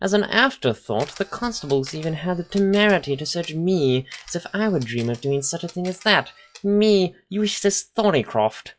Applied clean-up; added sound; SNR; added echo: classical method log-MMSE.